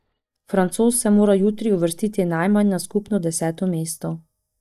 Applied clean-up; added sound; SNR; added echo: neural mask model DeepFilterNet 3.